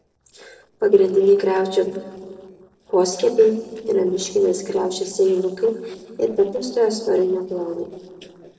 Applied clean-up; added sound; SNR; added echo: neural separator model SepFormer DNS4.